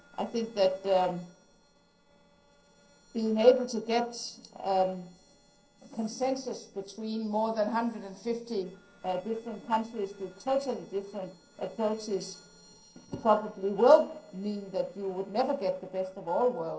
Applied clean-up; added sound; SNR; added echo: neural separator model SepFormer DNS4.